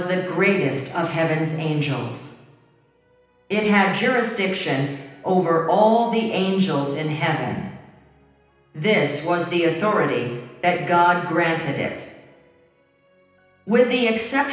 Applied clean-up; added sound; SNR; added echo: none; none; none; reverberation time 0.9 s.